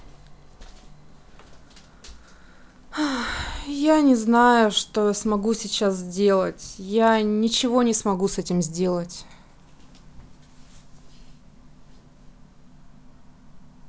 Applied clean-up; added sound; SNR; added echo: none; none; none; none.